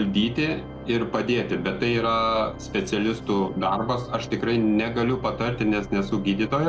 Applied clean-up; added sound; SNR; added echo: none; Organ; 13 dB; none.